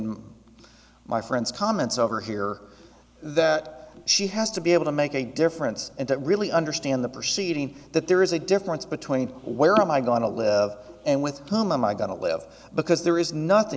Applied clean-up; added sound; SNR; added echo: none; none; none; none.